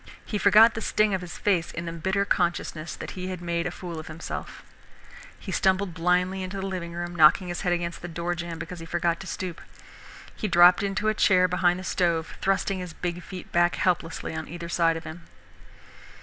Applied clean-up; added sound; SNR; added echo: none; Crackle; 15 dB; none.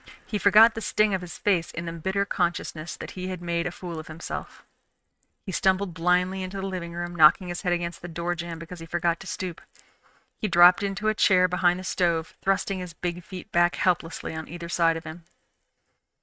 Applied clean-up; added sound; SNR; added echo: neural mask model RNNoise.